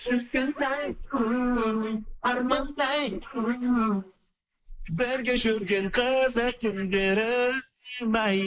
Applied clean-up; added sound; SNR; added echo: neural mask model Resemble Enhance denoiser.